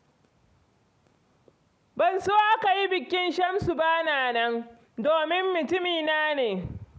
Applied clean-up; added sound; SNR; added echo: none; none; none; none.